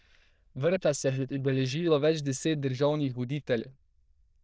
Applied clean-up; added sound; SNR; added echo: neural diffusion model UNIVERSE++.